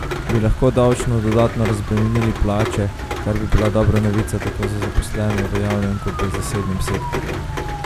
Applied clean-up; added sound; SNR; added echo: none; Rain; 6 dB; none.